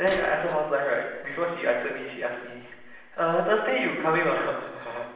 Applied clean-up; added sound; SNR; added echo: none; Bird vocalization, bird call, bird song / Telephone; 20 dB; reverberation time 0.9 s.